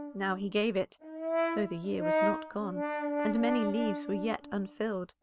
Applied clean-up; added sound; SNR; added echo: none; Brass instrument; 1 dB; none.